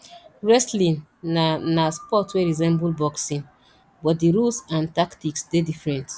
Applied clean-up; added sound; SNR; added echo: none; none; none; none.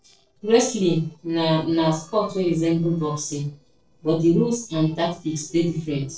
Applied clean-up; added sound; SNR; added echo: neural separator model SepFormer DNS4.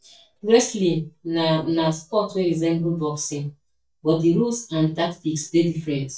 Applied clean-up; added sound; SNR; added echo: neural mask model DeepFilterNet 3.